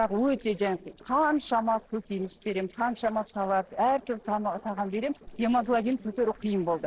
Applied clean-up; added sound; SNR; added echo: neural separator model SepFormer DNS4.